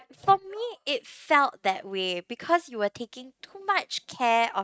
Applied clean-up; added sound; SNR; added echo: neural mask model RNNoise.